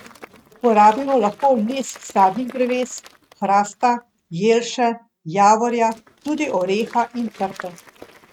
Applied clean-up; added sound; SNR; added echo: neural mask model RNNoise.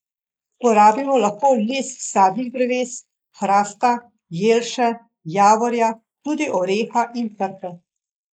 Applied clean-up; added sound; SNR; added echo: neural mask model Resemble Enhance denoiser.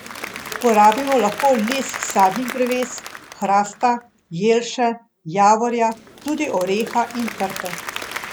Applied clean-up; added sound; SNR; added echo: none; Applause / Crowd; 13 dB; none.